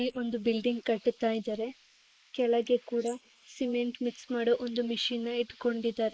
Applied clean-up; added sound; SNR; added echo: neural mask model Resemble Enhance denoiser.